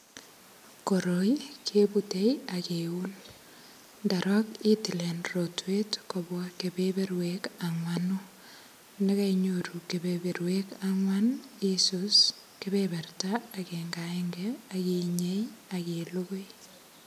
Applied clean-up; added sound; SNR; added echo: none; none; none; none.